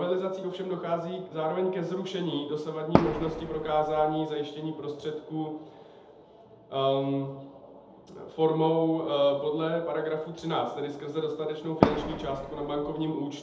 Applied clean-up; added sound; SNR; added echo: none; Fireworks; 0 dB; reverberation time 0.7 s.